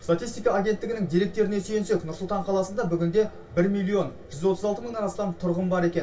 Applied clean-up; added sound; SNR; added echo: none; none; none; reverberation time 0.2 s.